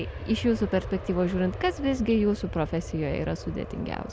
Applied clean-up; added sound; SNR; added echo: none; Aircraft; 9 dB; none.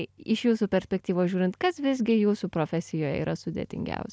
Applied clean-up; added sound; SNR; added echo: none; none; none; none.